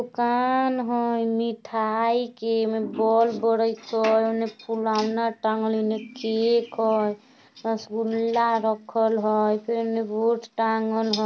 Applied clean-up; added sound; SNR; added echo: none; none; none; none.